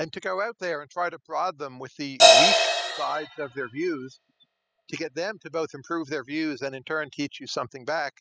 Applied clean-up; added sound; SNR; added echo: classical method spectral subtraction.